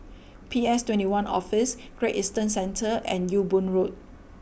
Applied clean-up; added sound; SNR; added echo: none; none; none; none.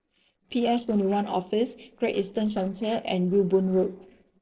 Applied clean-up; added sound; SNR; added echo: neural separator model SepFormer DNS4.